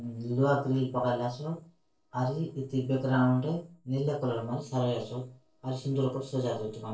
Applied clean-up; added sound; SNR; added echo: neural separator model SepFormer DNS4.